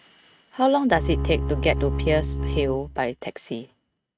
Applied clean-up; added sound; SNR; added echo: neural mask model RNNoise.